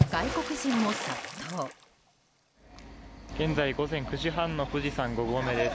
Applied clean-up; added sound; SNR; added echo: none; Water / Splash, splatter; 6 dB; none.